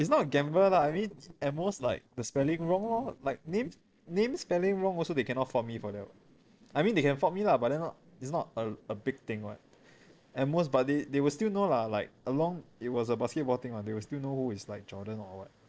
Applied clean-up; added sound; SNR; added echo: neural separator model SepFormer DNS4.